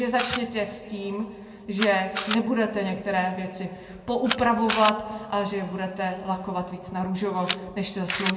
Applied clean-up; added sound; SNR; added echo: none; Camera; 5 dB; reverberation time 1.4 s.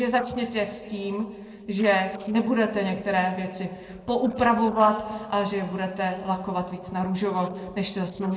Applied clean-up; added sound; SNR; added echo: neural separator model SepFormer DNS4.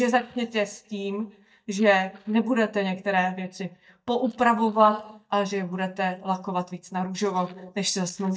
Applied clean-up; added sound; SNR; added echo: neural mask model DeepFilterNet 3.